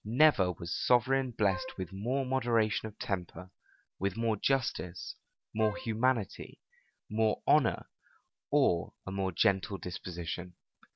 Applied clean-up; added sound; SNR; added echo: none; Wind instrument, woodwind instrument; 14 dB; none.